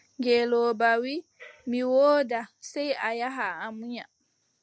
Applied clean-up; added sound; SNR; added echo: none; none; none; none.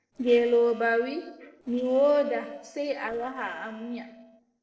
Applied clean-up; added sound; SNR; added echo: neural separator model SepFormer DNS4.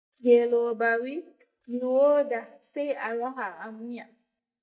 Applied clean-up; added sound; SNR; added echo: neural mask model DeepFilterNet 3.